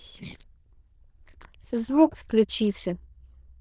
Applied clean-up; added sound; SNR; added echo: neural diffusion model UNIVERSE++.